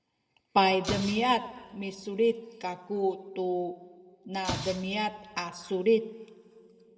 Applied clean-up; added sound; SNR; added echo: none; Explosion; 11 dB; reverberation time 1.5 s.